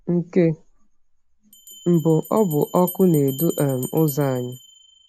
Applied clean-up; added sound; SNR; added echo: none; Bell; 18 dB; none.